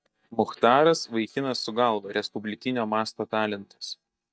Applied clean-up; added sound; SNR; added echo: neural mask model DeepFilterNet 3.